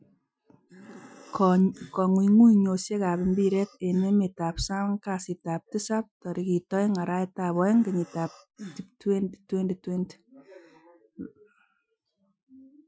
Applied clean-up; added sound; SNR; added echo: classical method Wiener filter.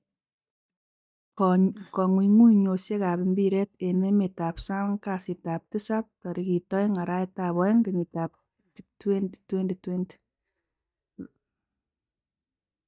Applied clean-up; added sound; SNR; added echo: neural mask model DeepFilterNet 3.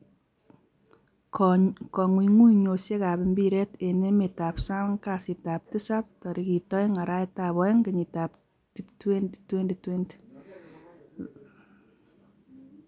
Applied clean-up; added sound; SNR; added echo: none; none; none; none.